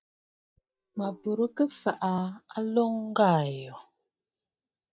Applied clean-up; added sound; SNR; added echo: neural mask model DeepFilterNet 3.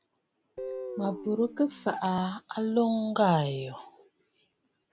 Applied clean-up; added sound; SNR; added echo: none; Guitar; 11 dB; none.